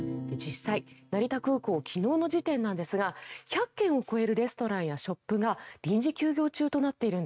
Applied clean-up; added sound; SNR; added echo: neural mask model RNNoise.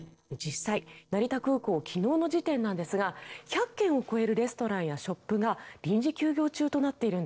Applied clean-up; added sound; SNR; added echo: neural separator model SepFormer DNS4.